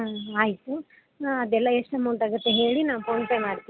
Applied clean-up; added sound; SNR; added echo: none; none; none; none.